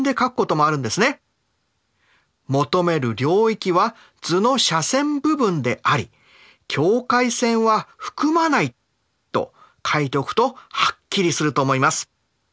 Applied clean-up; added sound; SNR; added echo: none; none; none; none.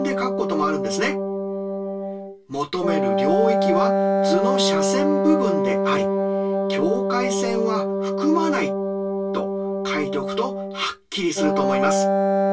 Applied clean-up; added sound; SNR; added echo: none; Wind instrument, woodwind instrument; -4 dB; reverberation time 0.1 s.